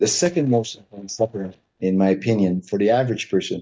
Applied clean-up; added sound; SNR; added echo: neural mask model DeepFilterNet 3.